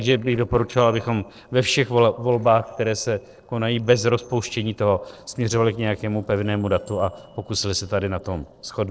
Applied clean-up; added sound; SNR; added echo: neural separator model SepFormer DNS4.